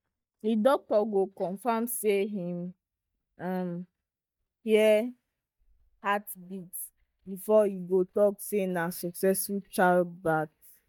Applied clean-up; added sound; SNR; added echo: neural mask model DeepFilterNet 3.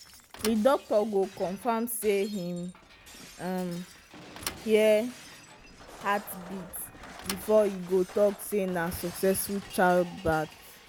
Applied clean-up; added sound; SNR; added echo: none; Thump, thud + Shatter; 16 dB; none.